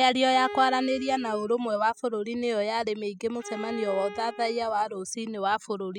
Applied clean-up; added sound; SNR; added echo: classical method spectral subtraction.